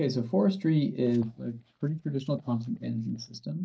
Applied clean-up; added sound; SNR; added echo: neural mask model DeepFilterNet 3.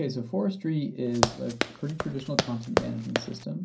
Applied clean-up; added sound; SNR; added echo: none; Run; 0 dB; reverberation time 0.3 s.